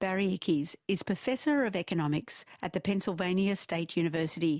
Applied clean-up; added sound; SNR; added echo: none; none; none; none.